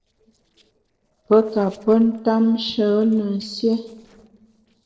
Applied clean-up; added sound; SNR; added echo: neural separator model SepFormer DNS4.